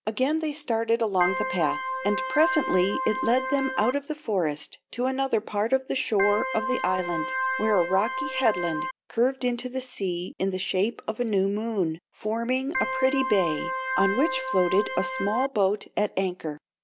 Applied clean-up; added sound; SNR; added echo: none; Organ; 3 dB; none.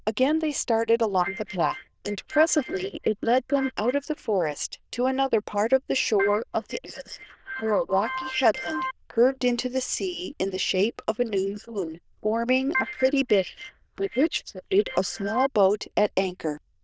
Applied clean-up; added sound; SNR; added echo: neural diffusion model UNIVERSE++.